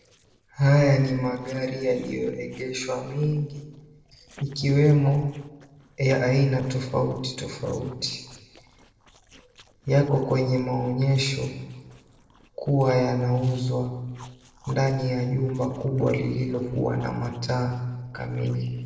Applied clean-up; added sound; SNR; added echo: neural separator model SepFormer DNS4.